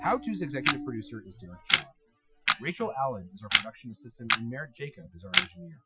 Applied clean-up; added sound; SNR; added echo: classical method Wiener filter.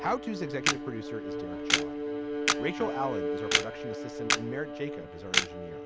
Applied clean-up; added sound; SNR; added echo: none; Camera + Bowed string instrument; -5 dB; none.